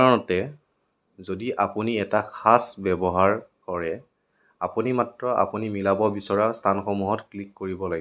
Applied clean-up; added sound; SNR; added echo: none; none; none; none.